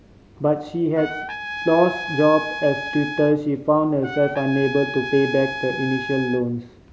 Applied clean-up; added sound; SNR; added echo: none; Trumpet; 10 dB; none.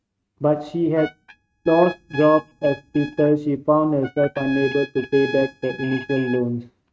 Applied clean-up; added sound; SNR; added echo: neural mask model RNNoise.